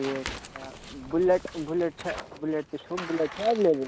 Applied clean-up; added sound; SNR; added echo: none; Crackle + Tearing; 13 dB; none.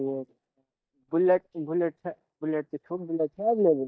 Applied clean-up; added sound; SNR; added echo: neural mask model DeepFilterNet 3.